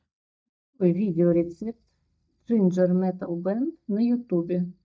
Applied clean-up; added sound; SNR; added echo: neural mask model DeepFilterNet 3.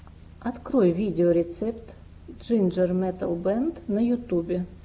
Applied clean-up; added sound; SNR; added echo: none; none; none; none.